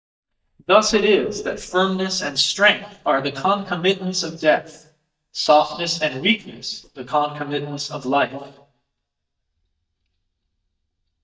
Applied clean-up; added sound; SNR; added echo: neural mask model DeepFilterNet 3.